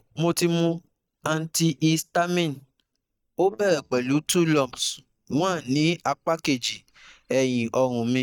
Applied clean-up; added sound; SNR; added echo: neural mask model DeepFilterNet 3.